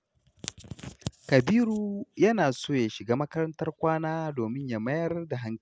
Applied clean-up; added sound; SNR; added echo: none; none; none; none.